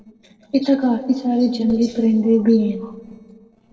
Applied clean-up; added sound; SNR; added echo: neural separator model SepFormer DNS4.